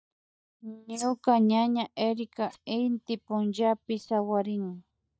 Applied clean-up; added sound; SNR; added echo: neural mask model DeepFilterNet 3.